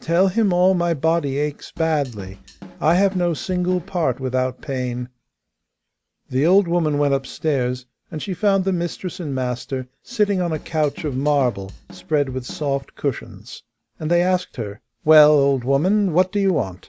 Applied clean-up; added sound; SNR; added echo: none; Drum kit; 18 dB; none.